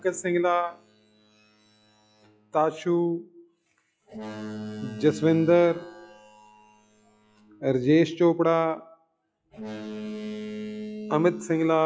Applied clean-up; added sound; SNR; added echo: classical method log-MMSE.